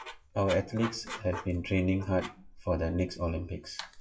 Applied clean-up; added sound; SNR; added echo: classical method WPE with log-MMSE.